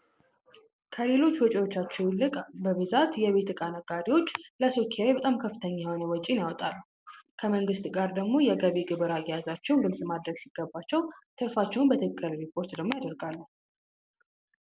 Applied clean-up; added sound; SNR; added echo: none; none; none; none.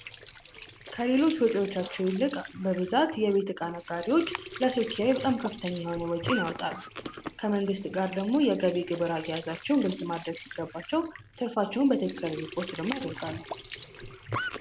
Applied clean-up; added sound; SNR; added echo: none; Squeak / Trickle, dribble / Sink (filling or washing); 13 dB; none.